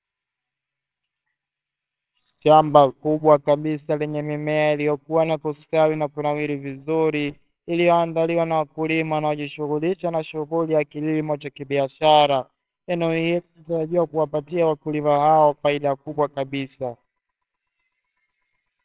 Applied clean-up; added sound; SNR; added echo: neural separator model SepFormer WHAMR!.